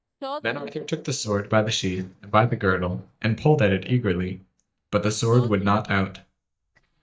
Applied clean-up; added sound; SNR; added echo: neural mask model DeepFilterNet 3.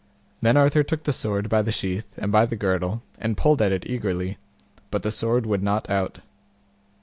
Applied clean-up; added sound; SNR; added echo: none; none; none; none.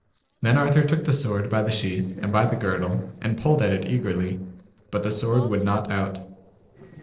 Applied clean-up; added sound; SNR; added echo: neural separator model SepFormer DNS4.